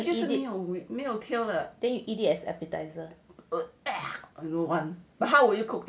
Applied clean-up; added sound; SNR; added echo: none; none; none; none.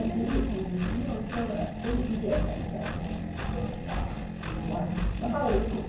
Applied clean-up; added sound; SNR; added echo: none; Engine; 0 dB; reverberation time 0.9 s.